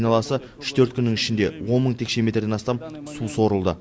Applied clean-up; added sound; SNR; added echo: none; none; none; none.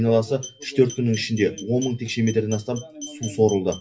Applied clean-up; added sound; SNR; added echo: classical method WPE with log-MMSE.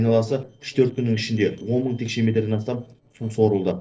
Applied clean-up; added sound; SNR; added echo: neural separator model SepFormer DNS4.